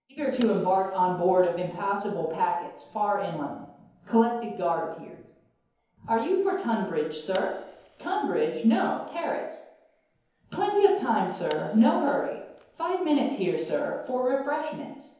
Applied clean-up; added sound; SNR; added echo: none; Fire; 19 dB; reverberation time 0.9 s.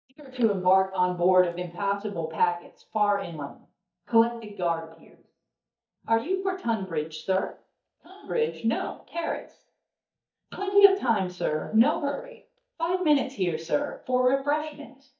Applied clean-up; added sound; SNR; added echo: neural mask model DeepFilterNet 3.